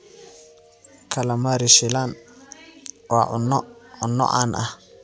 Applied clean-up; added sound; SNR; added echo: none; none; none; none.